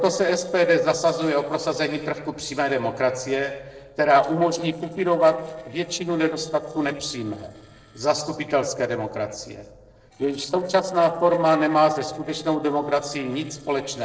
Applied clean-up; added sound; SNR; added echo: neural separator model SepFormer DNS4.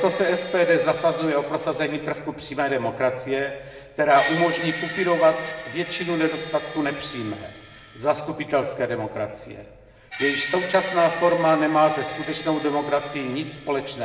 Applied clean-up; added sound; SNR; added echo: none; Screech; 11 dB; reverberation time 1.1 s.